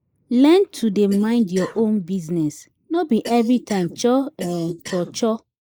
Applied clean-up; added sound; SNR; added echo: neural mask model Resemble Enhance denoiser.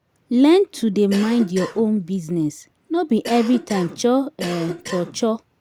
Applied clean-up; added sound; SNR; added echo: none; Cough; 13 dB; none.